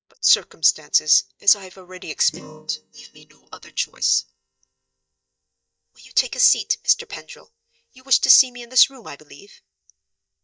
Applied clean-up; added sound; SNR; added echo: neural mask model DeepFilterNet 3.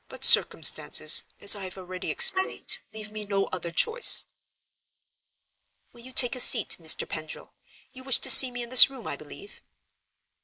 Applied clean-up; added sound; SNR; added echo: neural mask model Resemble Enhance denoiser.